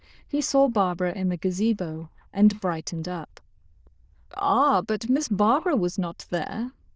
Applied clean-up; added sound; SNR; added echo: neural diffusion model UNIVERSE++.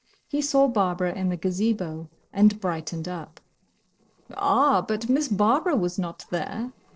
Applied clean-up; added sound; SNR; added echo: neural separator model SepFormer DNS4.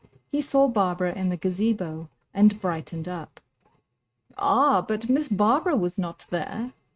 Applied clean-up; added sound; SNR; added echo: neural mask model RNNoise.